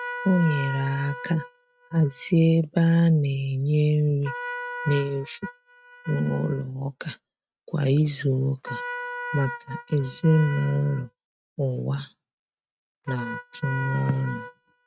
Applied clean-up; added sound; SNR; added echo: neural mask model RNNoise.